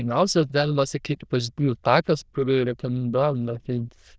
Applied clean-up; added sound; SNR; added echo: neural diffusion model UNIVERSE++.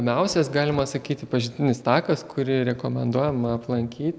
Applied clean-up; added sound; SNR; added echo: none; none; none; none.